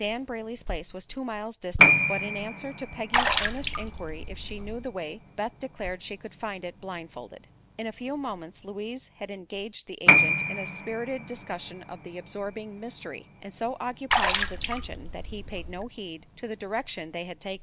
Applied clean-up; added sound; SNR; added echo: none; Piano + Water / Splash, splatter; -5 dB; none.